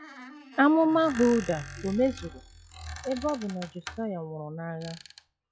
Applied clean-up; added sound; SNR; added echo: classical method log-MMSE.